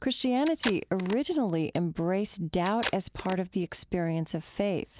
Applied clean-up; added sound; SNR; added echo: none; Packing tape, duct tape; 11 dB; none.